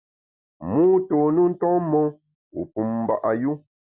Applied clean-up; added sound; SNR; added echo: none; none; none; none.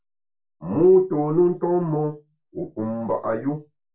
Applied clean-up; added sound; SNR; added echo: none; none; none; reverberation time 0.2 s.